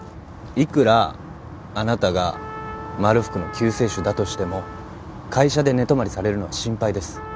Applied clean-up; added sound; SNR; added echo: none; Trumpet; 18 dB; none.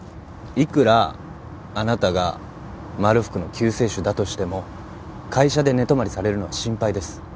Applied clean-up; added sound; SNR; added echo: none; none; none; none.